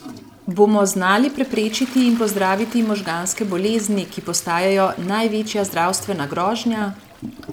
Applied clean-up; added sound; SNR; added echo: none; Toilet flush; 19 dB; none.